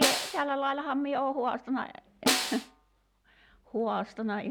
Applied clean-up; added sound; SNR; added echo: none; Snare drum; 1 dB; none.